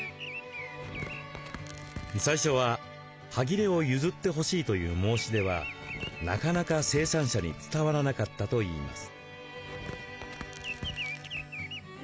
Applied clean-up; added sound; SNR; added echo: none; Tearing + Bird vocalization, bird call, bird song; 12 dB; none.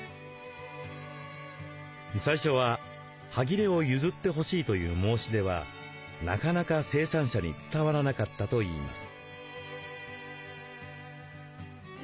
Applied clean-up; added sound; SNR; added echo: none; none; none; none.